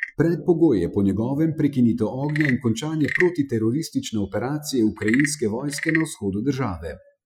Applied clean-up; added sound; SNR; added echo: classical method Wiener filter.